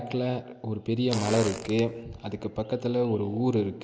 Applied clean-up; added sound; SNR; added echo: none; Fart; 9 dB; none.